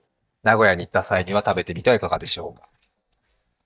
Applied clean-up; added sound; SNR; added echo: neural mask model DeepFilterNet 3.